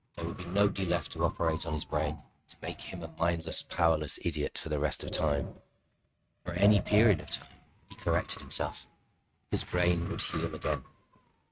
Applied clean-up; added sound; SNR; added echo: neural mask model RNNoise.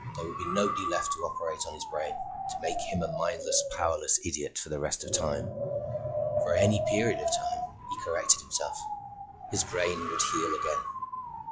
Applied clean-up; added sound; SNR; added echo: classical method log-MMSE.